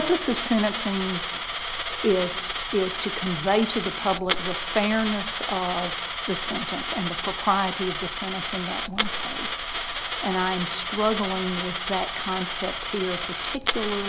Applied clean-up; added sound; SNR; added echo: none; Coin (dropping); 2 dB; none.